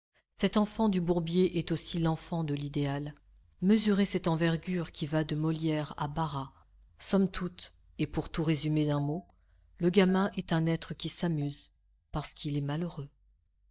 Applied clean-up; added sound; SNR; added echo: neural mask model DeepFilterNet 3.